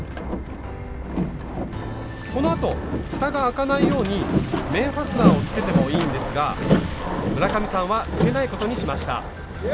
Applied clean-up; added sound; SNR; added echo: none; Boat, Water vehicle; -1 dB; none.